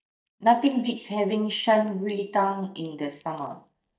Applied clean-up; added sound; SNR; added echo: neural mask model DeepFilterNet 3.